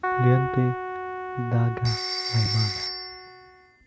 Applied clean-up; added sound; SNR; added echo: none; Keyboard (musical) + Telephone; 4 dB; none.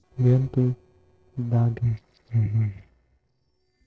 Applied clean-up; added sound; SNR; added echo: neural separator model SepFormer DNS4.